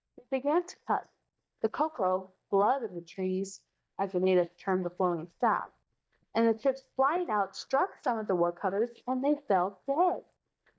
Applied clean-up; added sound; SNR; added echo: neural mask model DeepFilterNet 3.